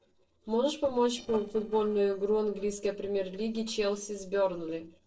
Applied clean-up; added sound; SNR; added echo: neural separator model SepFormer DNS4.